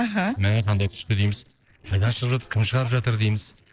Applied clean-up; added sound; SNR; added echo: neural separator model SepFormer DNS4.